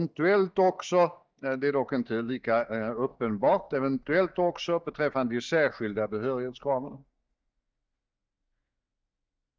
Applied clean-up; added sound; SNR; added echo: neural mask model DeepFilterNet 3.